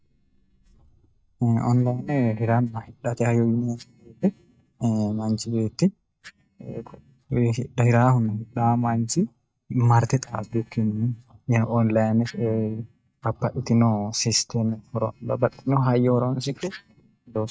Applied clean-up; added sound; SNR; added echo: neural mask model DeepFilterNet 3.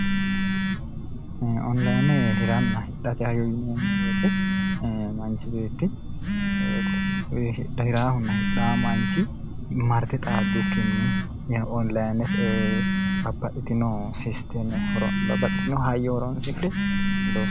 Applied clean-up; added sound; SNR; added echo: none; Telephone; -2 dB; none.